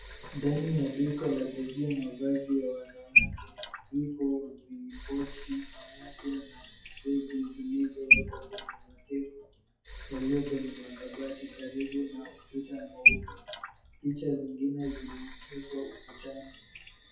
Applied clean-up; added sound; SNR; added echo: classical method WPE with log-MMSE.